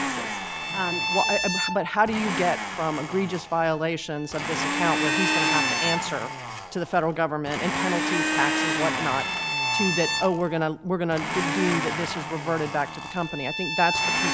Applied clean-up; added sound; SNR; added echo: none; Bowed string instrument + Domestic sounds, home sounds; 1 dB; none.